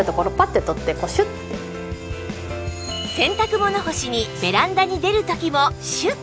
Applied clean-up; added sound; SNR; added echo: none; none; none; none.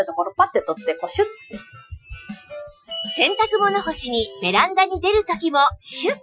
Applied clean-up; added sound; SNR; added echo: classical method Wiener filter.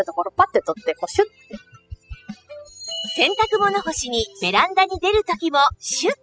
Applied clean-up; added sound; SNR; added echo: classical method spectral subtraction.